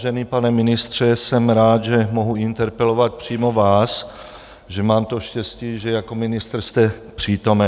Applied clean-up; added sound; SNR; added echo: none; none; none; none.